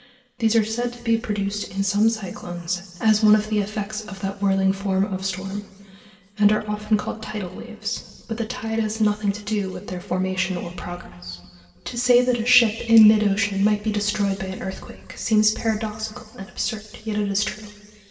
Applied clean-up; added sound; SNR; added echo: none; none; none; reverberation time 2.1 s.